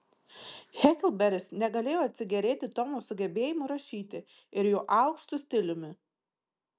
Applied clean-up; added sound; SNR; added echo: none; none; none; none.